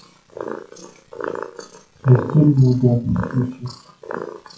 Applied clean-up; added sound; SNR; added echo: classical method WPE with log-MMSE.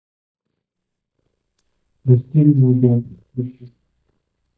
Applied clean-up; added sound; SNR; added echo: neural mask model DeepFilterNet 3.